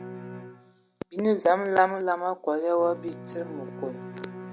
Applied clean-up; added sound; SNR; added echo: none; Bowed string instrument; 15 dB; none.